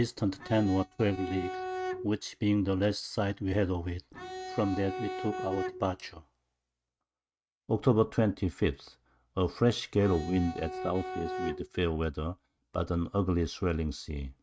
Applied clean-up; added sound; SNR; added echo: neural mask model RNNoise.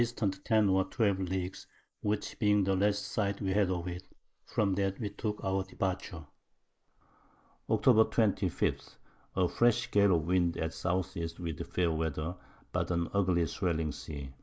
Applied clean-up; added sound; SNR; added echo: neural mask model Resemble Enhance denoiser.